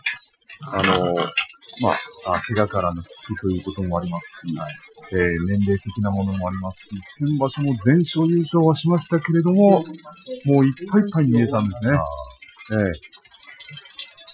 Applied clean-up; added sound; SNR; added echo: classical method Wiener filter.